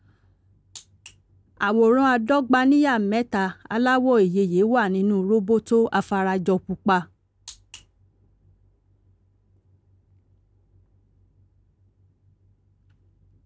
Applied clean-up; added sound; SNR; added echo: none; none; none; none.